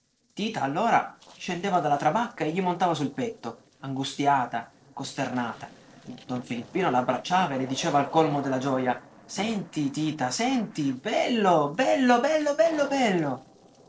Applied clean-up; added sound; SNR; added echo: neural separator model SepFormer DNS4.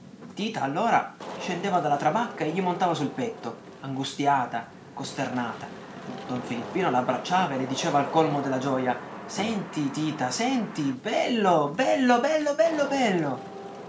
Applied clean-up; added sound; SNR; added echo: none; Wind / Rain; 13 dB; none.